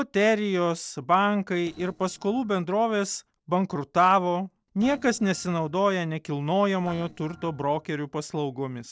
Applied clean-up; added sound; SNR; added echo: neural separator model SepFormer DNS4.